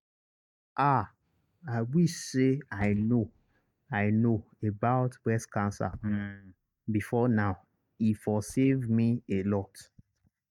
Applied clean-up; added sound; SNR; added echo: neural mask model DeepFilterNet 3.